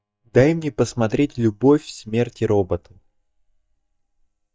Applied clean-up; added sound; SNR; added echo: neural mask model DeepFilterNet 3.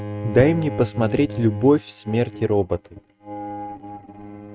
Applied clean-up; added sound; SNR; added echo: neural mask model RNNoise.